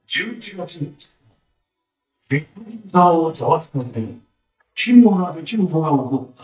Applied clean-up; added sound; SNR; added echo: neural mask model DeepFilterNet 3.